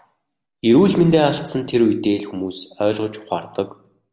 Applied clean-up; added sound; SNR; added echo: none; none; none; none.